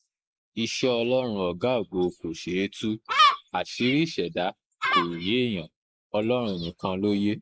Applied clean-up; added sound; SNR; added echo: neural mask model Resemble Enhance denoiser.